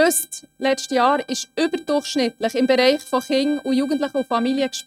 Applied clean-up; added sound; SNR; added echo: neural mask model RNNoise.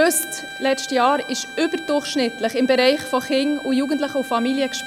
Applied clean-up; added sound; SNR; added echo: none; Bowed string instrument; 14 dB; none.